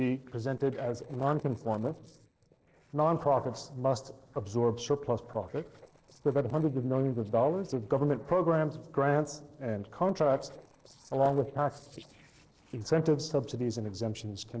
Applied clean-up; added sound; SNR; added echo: neural separator model SepFormer DNS4.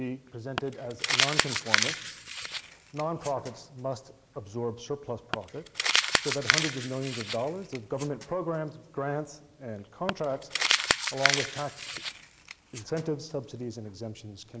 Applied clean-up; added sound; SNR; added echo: none; Crumpling, crinkling; -3 dB; none.